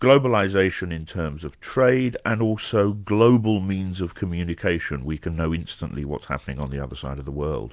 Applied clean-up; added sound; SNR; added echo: none; none; none; none.